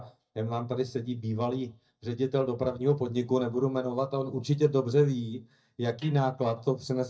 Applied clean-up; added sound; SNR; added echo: neural mask model DeepFilterNet 3.